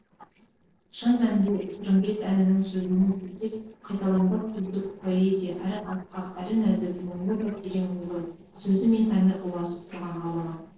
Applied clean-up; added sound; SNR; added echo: neural separator model SepFormer DNS4.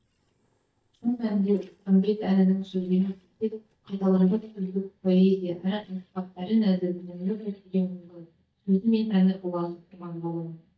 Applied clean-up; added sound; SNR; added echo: neural mask model DeepFilterNet 3.